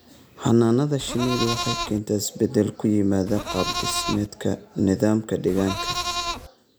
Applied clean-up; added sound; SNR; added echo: none; Livestock, farm animals, working animals; 5 dB; none.